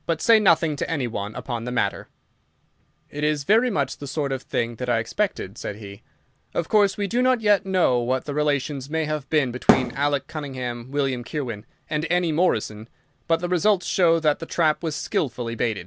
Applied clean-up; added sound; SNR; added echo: none; Thump, thud; -3 dB; none.